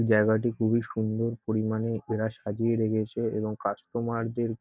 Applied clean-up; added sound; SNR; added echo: none; none; none; none.